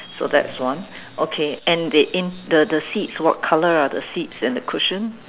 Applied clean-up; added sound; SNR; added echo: none; none; none; none.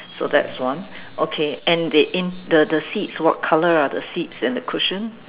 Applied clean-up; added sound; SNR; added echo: none; none; none; reverberation time 0.3 s.